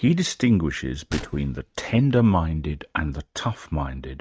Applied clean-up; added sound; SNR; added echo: neural mask model RNNoise.